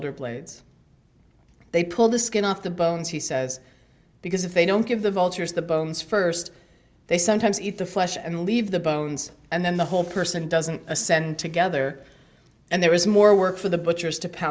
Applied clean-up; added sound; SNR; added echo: none; none; none; none.